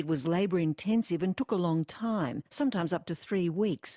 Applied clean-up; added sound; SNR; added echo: none; none; none; none.